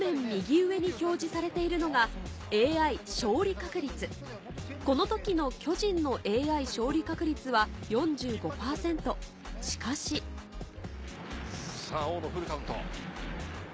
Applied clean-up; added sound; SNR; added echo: none; none; none; none.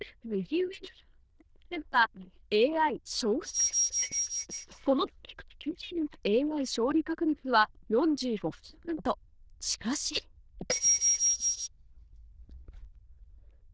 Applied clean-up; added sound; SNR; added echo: neural diffusion model UNIVERSE++.